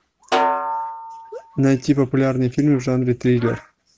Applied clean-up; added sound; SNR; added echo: none; Snare drum; 5 dB; none.